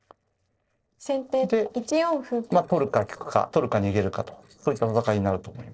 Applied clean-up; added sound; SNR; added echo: neural separator model SepFormer DNS4.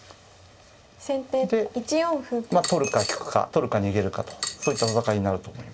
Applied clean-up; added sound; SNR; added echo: none; Coin (dropping); 8 dB; reverberation time 1.6 s.